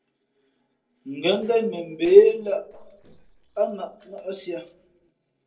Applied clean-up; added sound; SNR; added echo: neural separator model SepFormer DNS4.